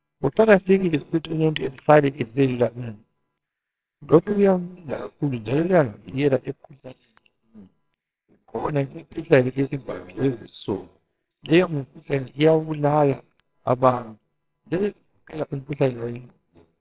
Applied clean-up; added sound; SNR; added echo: neural separator model SepFormer WHAMR!.